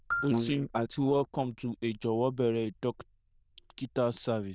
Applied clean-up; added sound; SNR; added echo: neural diffusion model UNIVERSE++.